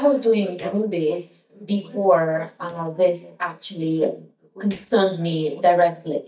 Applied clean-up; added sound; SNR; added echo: neural mask model DeepFilterNet 3.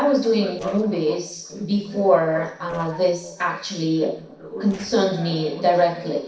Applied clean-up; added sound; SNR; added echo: neural separator model SepFormer DNS4.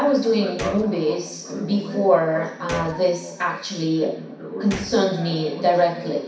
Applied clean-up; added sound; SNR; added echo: none; Gunshot, gunfire; 18 dB; reverberation time 0.6 s.